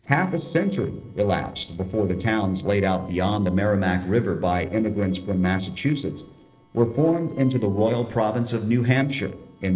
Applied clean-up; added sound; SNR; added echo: neural separator model SepFormer DNS4.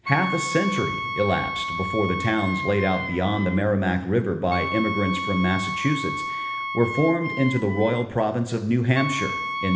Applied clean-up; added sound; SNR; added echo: none; Wind instrument, woodwind instrument; 6 dB; reverberation time 1.1 s.